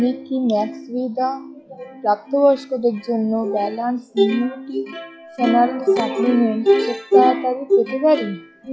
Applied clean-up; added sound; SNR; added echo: classical method log-MMSE.